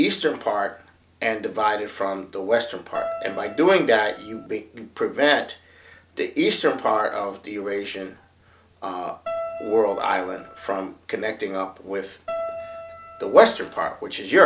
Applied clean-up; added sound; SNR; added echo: none; Keyboard (musical); 10 dB; none.